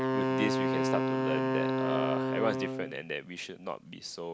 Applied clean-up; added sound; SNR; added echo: none; Wind instrument, woodwind instrument; -4 dB; none.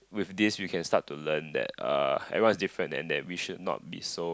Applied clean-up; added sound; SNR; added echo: none; none; none; none.